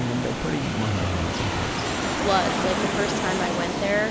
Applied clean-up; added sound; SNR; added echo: none; Water + Aircraft; -1 dB; none.